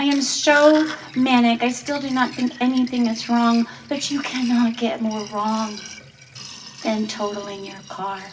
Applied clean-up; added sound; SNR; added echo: none; Sink (filling or washing); 16 dB; reverberation time 0.2 s.